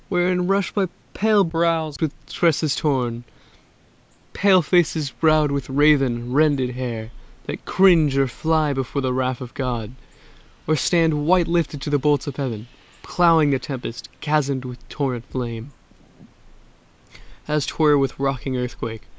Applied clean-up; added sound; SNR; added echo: none; none; none; none.